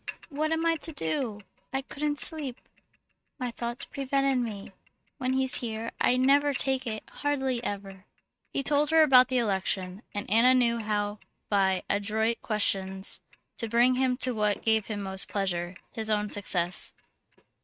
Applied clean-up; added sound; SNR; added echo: neural mask model RNNoise.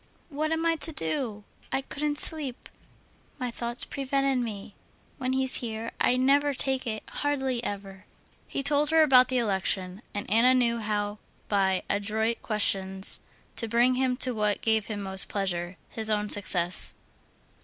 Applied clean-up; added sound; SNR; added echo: none; none; none; none.